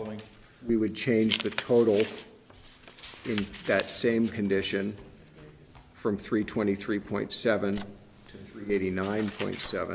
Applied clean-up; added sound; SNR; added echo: none; none; none; none.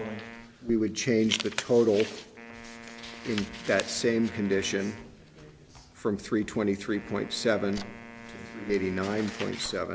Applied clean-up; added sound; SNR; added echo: none; Wind instrument, woodwind instrument; 17 dB; none.